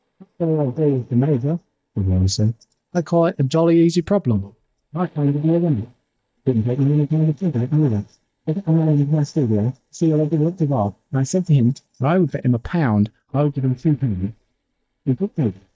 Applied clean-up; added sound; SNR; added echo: neural mask model DeepFilterNet 3.